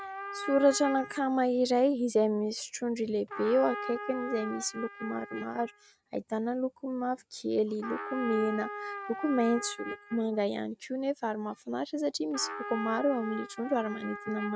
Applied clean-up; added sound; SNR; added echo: neural mask model RNNoise.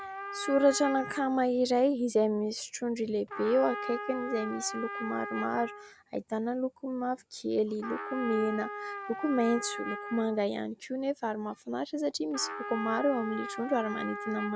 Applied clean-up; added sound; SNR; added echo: none; Trumpet; 10 dB; none.